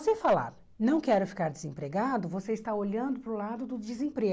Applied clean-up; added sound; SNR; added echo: none; none; none; none.